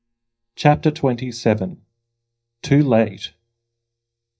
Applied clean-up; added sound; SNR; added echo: neural mask model DeepFilterNet 3.